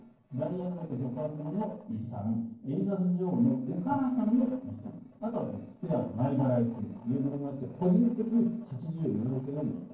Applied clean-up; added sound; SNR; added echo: neural separator model SepFormer DNS4.